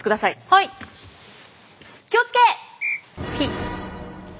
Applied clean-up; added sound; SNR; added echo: none; none; none; none.